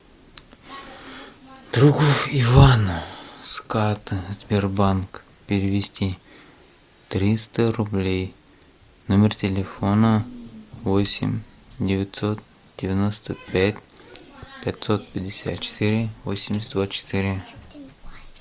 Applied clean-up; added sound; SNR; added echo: none; none; none; none.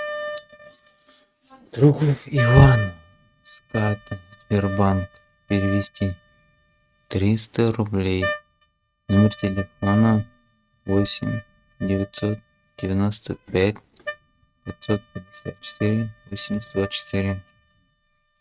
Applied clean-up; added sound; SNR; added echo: neural mask model RNNoise.